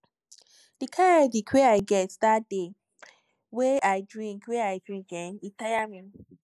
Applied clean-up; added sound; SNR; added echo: neural mask model Resemble Enhance denoiser.